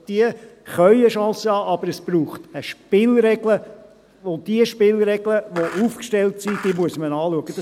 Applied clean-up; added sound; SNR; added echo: none; Skateboard; 14 dB; none.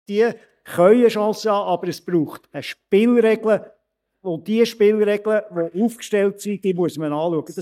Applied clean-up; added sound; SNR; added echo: neural mask model DeepFilterNet 3.